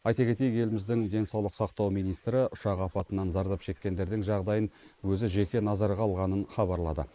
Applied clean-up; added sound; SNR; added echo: neural mask model Resemble Enhance denoiser.